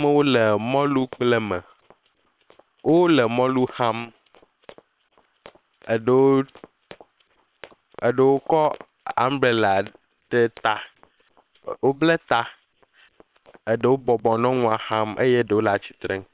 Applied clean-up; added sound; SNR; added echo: neural separator model SepFormer WHAM!.